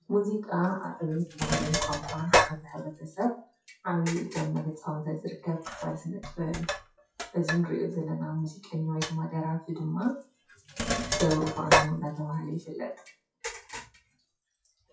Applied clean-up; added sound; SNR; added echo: classical method WPE with log-MMSE.